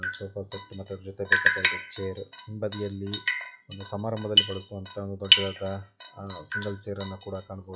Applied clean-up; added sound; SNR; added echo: classical method log-MMSE.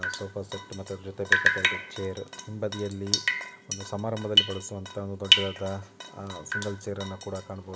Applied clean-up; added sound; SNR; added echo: none; Drip; -5 dB; none.